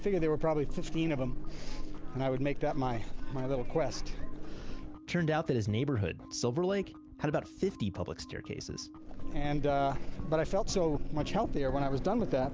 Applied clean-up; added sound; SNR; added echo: none; none; none; none.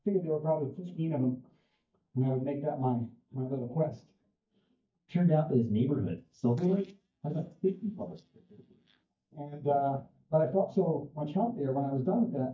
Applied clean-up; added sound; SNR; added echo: neural mask model DeepFilterNet 3.